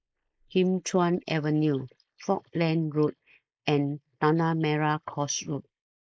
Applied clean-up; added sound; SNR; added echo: neural mask model Resemble Enhance denoiser.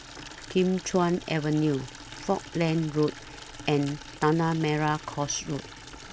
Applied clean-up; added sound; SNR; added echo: none; Water tap, faucet / Liquid; 16 dB; none.